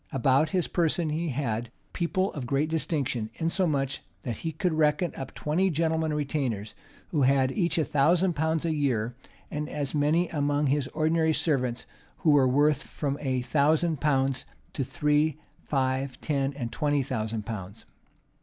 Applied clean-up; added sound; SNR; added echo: none; none; none; none.